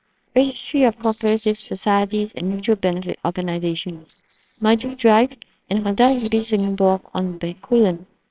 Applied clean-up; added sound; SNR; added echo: neural separator model SepFormer WHAMR!.